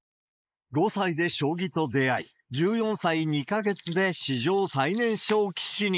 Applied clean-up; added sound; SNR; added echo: neural mask model Resemble Enhance denoiser.